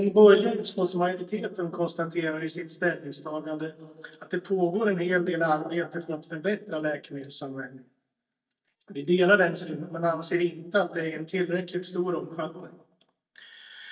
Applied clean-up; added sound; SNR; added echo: neural mask model DeepFilterNet 3.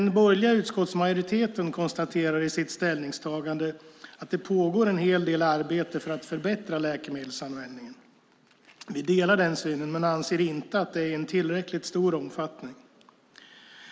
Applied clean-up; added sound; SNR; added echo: none; none; none; none.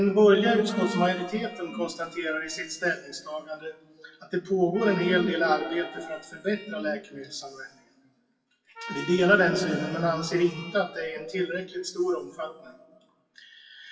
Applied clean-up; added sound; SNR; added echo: classical method WPE with log-MMSE.